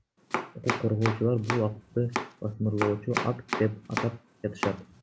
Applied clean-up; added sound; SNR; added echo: none; Domestic sounds, home sounds; 5 dB; none.